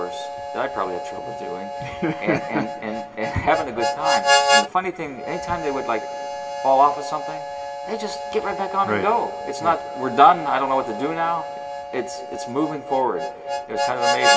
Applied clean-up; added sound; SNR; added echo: none; Harmonica; 2 dB; reverberation time 1.3 s.